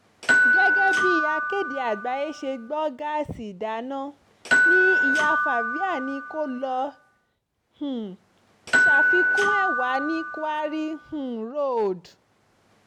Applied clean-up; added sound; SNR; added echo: none; Door / Bell; -4 dB; none.